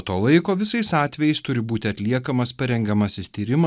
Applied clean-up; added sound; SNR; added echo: none; none; none; none.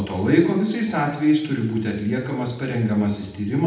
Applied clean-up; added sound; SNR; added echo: none; none; none; reverberation time 0.8 s.